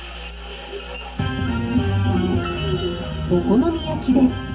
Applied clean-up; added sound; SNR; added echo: none; Musical instrument; 15 dB; reverberation time 0.3 s.